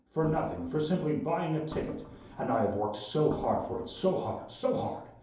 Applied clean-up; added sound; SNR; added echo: none; Organ; 16 dB; reverberation time 2.8 s.